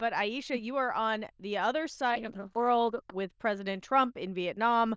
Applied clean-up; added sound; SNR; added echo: neural diffusion model UNIVERSE++.